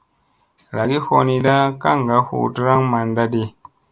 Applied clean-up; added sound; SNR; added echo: none; none; none; none.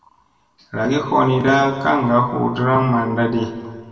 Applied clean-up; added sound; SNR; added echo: none; none; none; reverberation time 1.6 s.